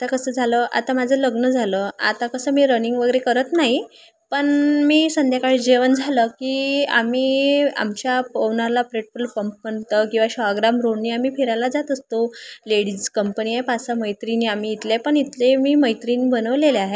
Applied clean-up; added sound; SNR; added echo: none; none; none; none.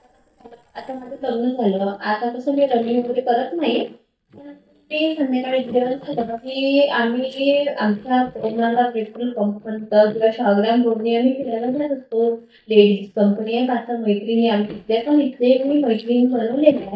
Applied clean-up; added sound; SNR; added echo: neural mask model DeepFilterNet 3.